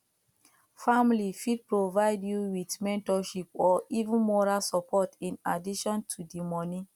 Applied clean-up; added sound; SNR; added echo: none; none; none; none.